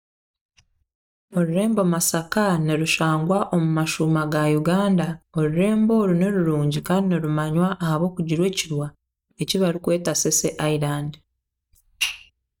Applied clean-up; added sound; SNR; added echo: neural mask model DeepFilterNet 3.